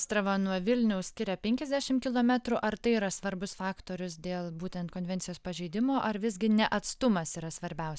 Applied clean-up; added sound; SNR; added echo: none; none; none; none.